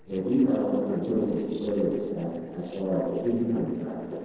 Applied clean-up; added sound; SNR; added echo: neural separator model SepFormer DNS4.